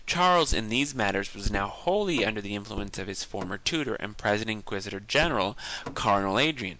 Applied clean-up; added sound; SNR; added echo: none; Car; 12 dB; none.